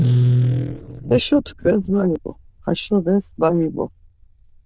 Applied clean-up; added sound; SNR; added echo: neural diffusion model UNIVERSE++.